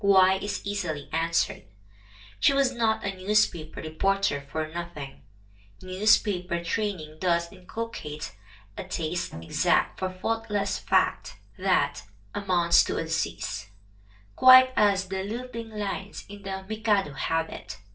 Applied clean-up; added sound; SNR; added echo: none; Bowed string instrument; 15 dB; reverberation time 0.2 s.